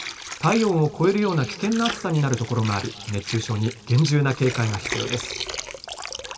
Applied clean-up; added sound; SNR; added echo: none; Water; 11 dB; reverberation time 2.7 s.